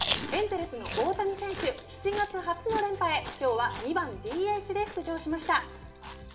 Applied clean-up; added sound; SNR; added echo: none; Chewing, mastication; 5 dB; reverberation time 1.1 s.